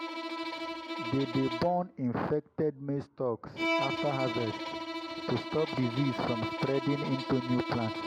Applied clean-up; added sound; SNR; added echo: none; Bowed string instrument; 4 dB; none.